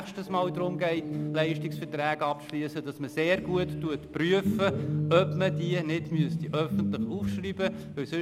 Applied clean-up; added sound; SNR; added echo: none; Guitar; 3 dB; none.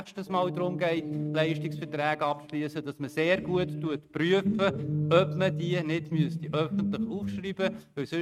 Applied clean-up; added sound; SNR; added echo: neural mask model RNNoise.